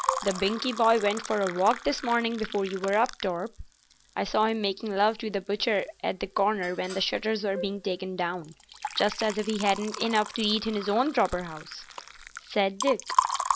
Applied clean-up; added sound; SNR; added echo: none; Wind instrument, woodwind instrument + Liquid; 9 dB; none.